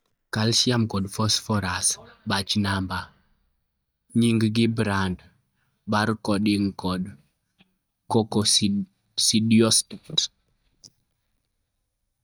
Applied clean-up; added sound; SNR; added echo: neural mask model DeepFilterNet 3.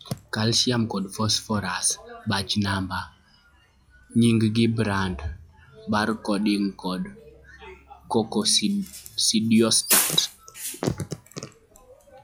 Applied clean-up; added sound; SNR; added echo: classical method log-MMSE.